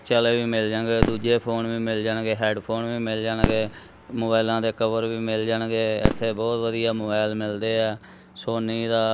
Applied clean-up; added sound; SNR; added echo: none; Fireworks; 7 dB; none.